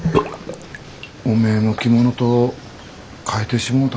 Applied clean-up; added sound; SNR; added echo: none; Bathtub (filling or washing) / Sink (filling or washing); 9 dB; none.